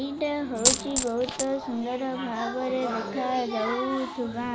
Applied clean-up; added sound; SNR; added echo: none; Coin (dropping); -1 dB; none.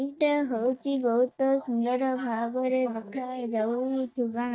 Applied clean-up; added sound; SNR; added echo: neural mask model DeepFilterNet 3.